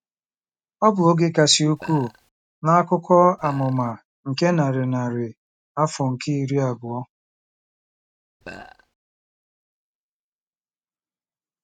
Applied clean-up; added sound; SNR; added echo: neural mask model RNNoise.